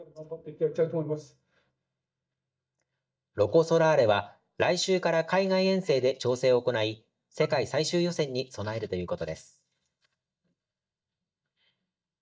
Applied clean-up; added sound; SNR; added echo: neural mask model DeepFilterNet 3.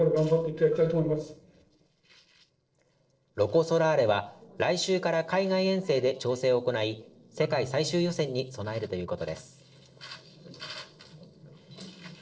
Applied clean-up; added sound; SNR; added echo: neural separator model SepFormer DNS4.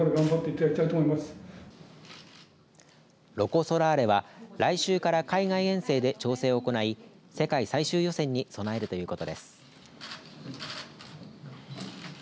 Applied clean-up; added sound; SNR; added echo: none; none; none; none.